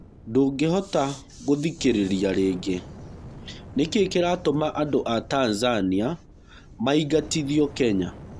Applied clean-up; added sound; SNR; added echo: none; Fire; 18 dB; none.